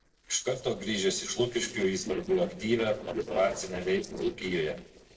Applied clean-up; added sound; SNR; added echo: neural separator model SepFormer DNS4.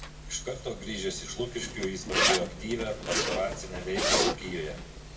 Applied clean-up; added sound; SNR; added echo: none; Zipper (clothing); -3 dB; reverberation time 1.3 s.